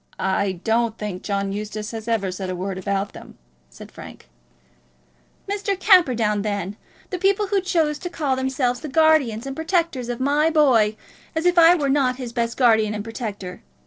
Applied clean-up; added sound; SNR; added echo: neural separator model SepFormer DNS4.